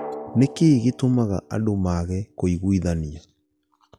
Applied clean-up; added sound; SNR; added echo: none; Drum; 19 dB; none.